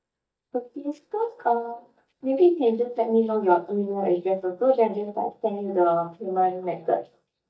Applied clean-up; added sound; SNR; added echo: neural mask model DeepFilterNet 3.